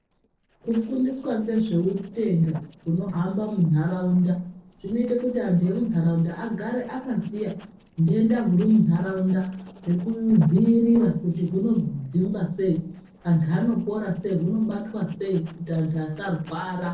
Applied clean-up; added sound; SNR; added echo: neural separator model SepFormer DNS4.